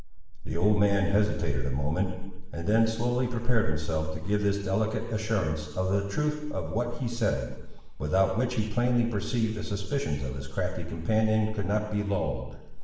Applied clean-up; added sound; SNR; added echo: none; none; none; reverberation time 1.0 s.